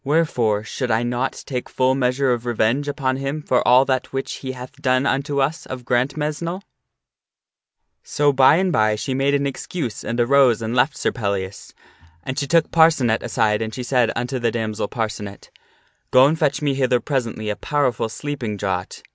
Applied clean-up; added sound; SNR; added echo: none; none; none; none.